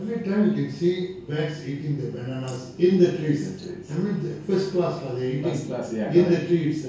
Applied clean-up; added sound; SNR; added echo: none; none; none; reverberation time 0.2 s.